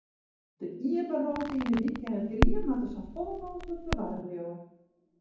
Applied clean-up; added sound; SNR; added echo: none; Crackle; -2 dB; reverberation time 1.2 s.